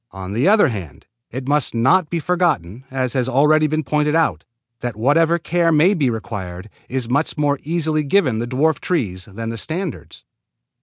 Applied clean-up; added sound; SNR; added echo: none; none; none; none.